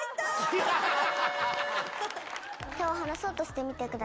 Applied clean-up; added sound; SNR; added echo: none; none; none; none.